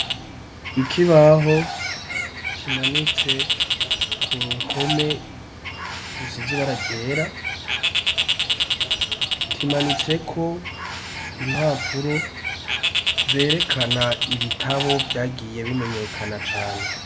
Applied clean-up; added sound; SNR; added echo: none; Bird; 1 dB; none.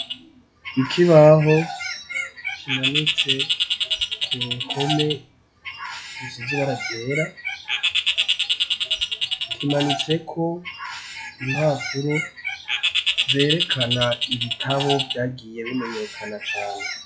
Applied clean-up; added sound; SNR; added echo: classical method log-MMSE.